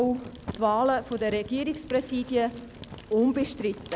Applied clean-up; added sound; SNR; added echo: none; Fire; 16 dB; none.